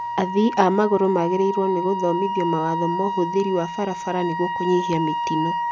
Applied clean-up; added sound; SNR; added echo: none; Wind instrument, woodwind instrument; 5 dB; none.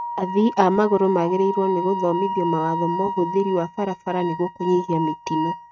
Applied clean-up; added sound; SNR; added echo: neural mask model RNNoise.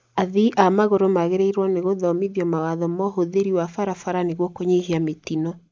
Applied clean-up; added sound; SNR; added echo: neural mask model Resemble Enhance denoiser.